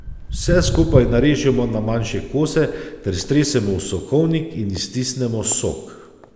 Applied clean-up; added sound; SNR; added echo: none; Walk, footsteps; 8 dB; none.